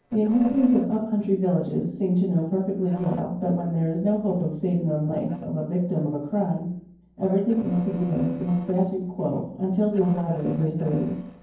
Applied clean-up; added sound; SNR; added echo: neural separator model SepFormer DNS4.